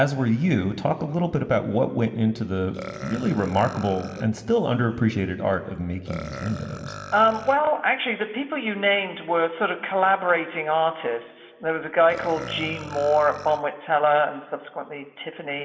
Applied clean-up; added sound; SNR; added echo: none; Burping, eructation; 15 dB; reverberation time 1.5 s.